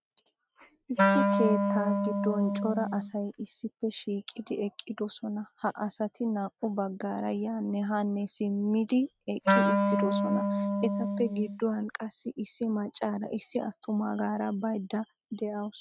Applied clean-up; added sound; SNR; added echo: neural mask model RNNoise.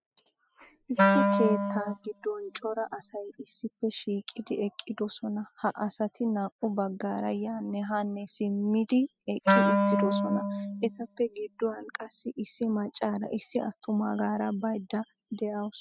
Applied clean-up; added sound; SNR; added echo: classical method spectral subtraction.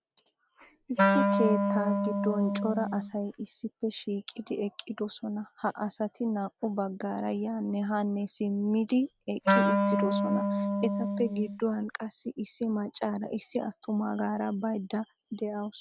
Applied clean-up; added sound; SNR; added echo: none; Wind instrument, woodwind instrument; -4 dB; none.